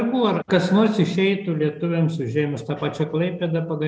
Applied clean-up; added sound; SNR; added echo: none; none; none; none.